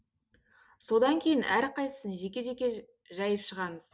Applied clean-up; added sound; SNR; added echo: none; none; none; none.